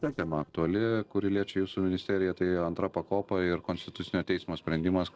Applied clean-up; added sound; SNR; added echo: neural separator model SepFormer DNS4.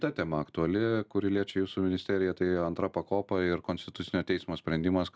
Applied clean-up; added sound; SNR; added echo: none; none; none; none.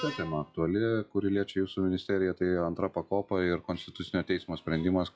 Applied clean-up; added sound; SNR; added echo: classical method log-MMSE.